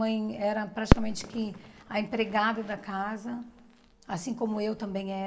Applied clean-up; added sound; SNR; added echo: none; Fireworks; -2 dB; reverberation time 1.2 s.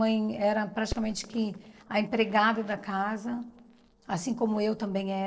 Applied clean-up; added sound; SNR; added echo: neural separator model SepFormer DNS4.